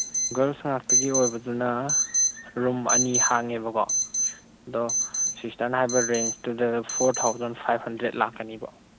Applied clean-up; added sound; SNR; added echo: none; Alarm; 2 dB; none.